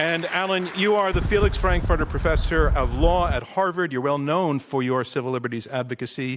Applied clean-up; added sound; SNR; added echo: none; Wind; -1 dB; none.